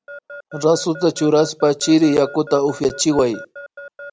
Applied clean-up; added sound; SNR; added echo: none; Alarm / Keyboard (musical); 19 dB; none.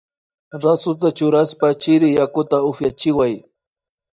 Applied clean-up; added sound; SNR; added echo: neural mask model DeepFilterNet 3.